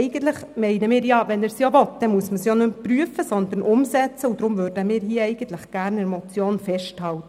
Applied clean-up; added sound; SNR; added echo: none; none; none; none.